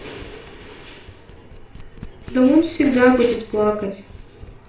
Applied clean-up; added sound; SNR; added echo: none; Domestic sounds, home sounds; 20 dB; reverberation time 0.4 s.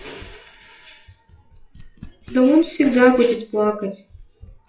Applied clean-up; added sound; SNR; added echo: classical method WPE with log-MMSE.